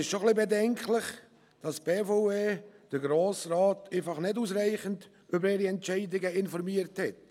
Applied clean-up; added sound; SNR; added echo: none; none; none; none.